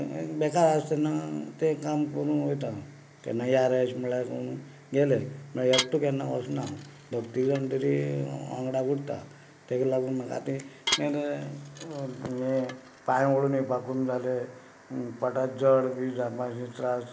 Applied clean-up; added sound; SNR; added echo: none; Dishes, pots, and pans / Glass; 10 dB; none.